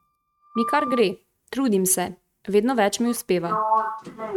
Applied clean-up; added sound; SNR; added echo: neural mask model RNNoise.